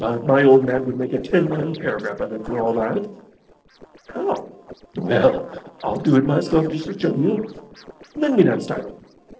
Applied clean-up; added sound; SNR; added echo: neural separator model SepFormer DNS4.